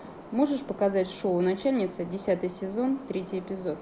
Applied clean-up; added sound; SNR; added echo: none; Subway, metro, underground; 17 dB; none.